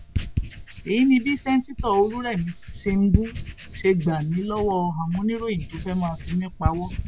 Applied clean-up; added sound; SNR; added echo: none; Writing; 7 dB; none.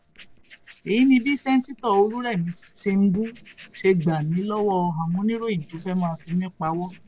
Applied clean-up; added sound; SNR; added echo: neural separator model SepFormer DNS4.